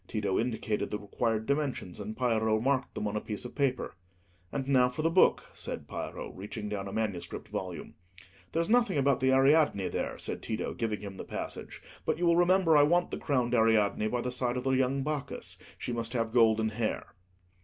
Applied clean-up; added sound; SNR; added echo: none; none; none; none.